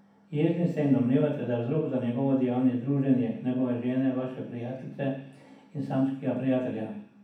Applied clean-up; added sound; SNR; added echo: none; none; none; reverberation time 0.7 s.